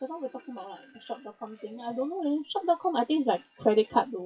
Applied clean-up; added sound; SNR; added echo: classical method WPE with log-MMSE.